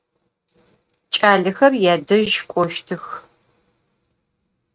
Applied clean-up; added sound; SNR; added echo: neural mask model RNNoise.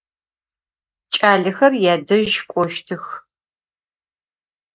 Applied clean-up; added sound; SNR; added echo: neural mask model Resemble Enhance denoiser.